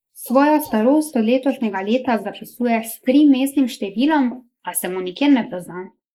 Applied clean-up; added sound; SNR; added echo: neural mask model Resemble Enhance denoiser.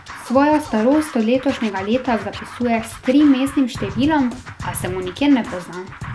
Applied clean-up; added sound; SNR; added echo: none; Scratching (performance technique); 14 dB; none.